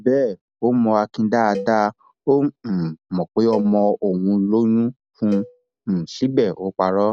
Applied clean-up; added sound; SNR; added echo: none; Cowbell; 18 dB; none.